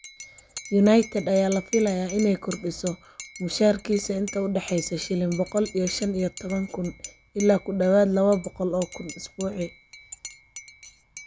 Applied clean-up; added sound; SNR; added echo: none; Cutlery, silverware / Dishes, pots, and pans / Chink, clink; 17 dB; none.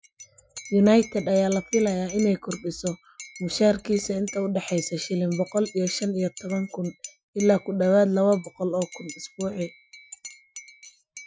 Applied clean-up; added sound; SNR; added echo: classical method Wiener filter.